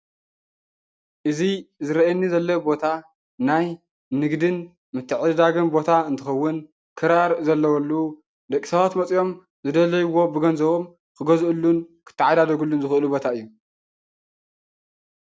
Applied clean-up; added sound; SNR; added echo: none; none; none; none.